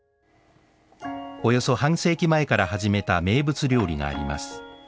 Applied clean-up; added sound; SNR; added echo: none; none; none; none.